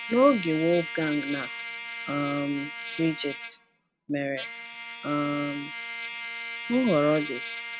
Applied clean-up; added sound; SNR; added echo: none; Trumpet; 9 dB; none.